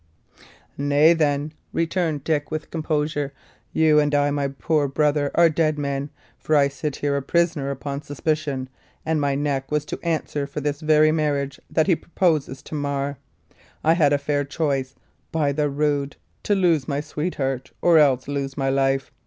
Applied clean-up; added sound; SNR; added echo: none; none; none; none.